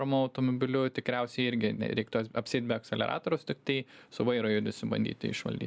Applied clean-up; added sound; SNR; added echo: none; none; none; none.